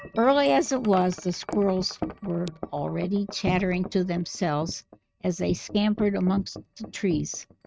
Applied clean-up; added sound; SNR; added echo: neural mask model RNNoise.